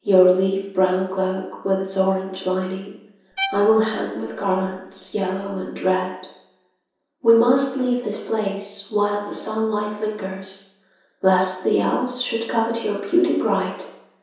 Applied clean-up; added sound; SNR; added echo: none; Bowed string instrument; 13 dB; reverberation time 0.7 s.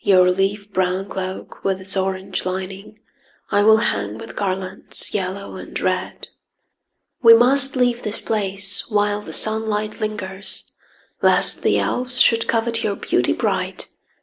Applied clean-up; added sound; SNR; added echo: none; none; none; none.